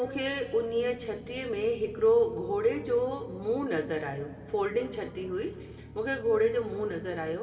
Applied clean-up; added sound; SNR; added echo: none; Engine; 17 dB; reverberation time 2.0 s.